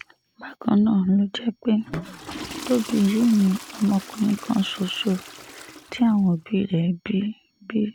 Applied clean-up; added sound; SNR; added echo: none; Toilet flush / Water; 17 dB; none.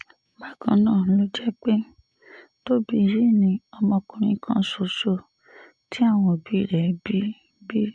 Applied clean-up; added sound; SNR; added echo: none; none; none; none.